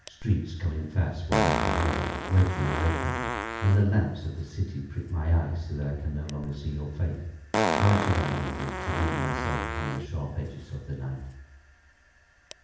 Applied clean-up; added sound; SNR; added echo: none; Fart; 5 dB; reverberation time 0.8 s.